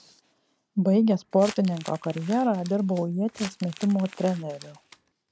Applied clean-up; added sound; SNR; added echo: none; Crumpling, crinkling; 19 dB; none.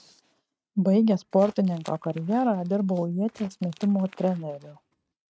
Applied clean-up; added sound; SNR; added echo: neural mask model RNNoise.